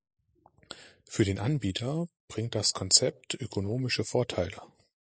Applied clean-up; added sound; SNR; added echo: neural mask model Resemble Enhance denoiser.